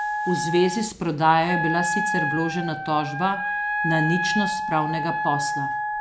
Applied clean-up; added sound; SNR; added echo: none; Wind instrument, woodwind instrument; 2 dB; none.